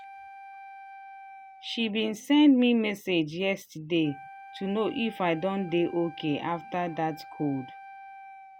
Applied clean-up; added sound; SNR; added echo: none; Wind instrument, woodwind instrument; 18 dB; none.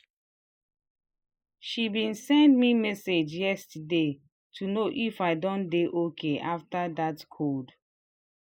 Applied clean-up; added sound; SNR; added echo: neural mask model Resemble Enhance denoiser.